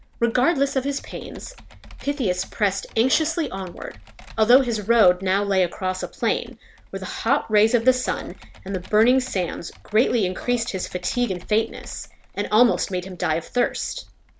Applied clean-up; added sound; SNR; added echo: none; Computer keyboard + Burping, eructation; 20 dB; none.